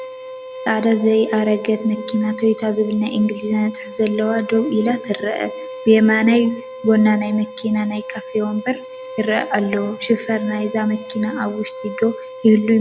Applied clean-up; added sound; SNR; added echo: none; Bowed string instrument; 13 dB; none.